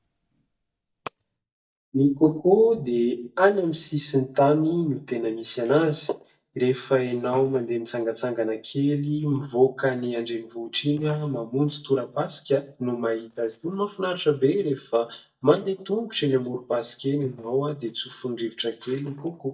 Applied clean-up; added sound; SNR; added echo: neural mask model DeepFilterNet 3.